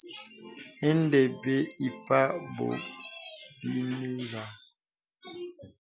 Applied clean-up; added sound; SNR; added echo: none; Chime; 8 dB; none.